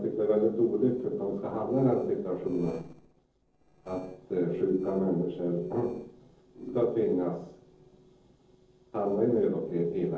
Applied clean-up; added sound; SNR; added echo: neural separator model SepFormer DNS4.